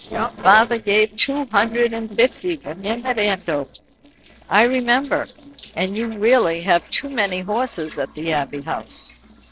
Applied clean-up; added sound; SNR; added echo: neural separator model SepFormer DNS4.